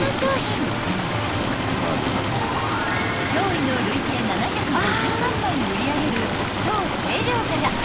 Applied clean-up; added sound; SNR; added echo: none; Stream; -1 dB; none.